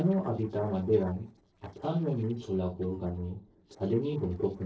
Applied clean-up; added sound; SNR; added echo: neural separator model SepFormer DNS4.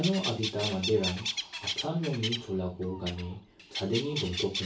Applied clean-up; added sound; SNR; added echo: none; Bird; 5 dB; reverberation time 0.2 s.